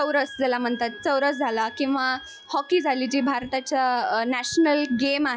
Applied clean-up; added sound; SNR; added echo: classical method log-MMSE.